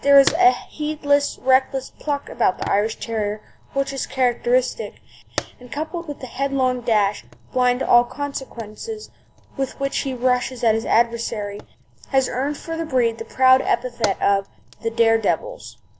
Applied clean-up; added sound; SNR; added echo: none; Fire; 17 dB; none.